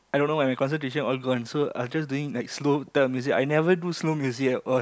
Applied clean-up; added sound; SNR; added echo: none; none; none; none.